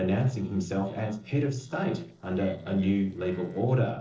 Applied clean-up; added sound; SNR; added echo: neural separator model SepFormer DNS4.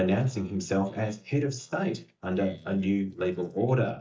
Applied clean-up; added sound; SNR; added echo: neural mask model DeepFilterNet 3.